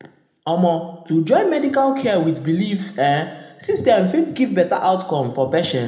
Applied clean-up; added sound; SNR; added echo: none; none; none; reverberation time 0.9 s.